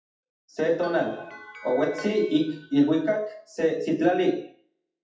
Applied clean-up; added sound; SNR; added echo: classical method WPE with log-MMSE.